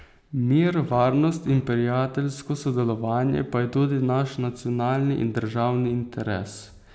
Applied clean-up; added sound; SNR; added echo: none; none; none; none.